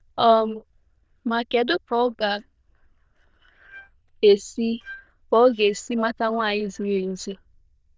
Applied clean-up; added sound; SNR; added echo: neural diffusion model UNIVERSE++.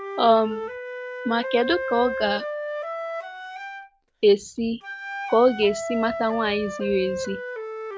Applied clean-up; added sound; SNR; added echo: none; Wind instrument, woodwind instrument; 7 dB; none.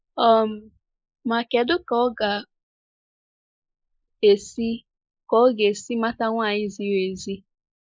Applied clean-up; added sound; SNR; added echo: neural mask model Resemble Enhance denoiser.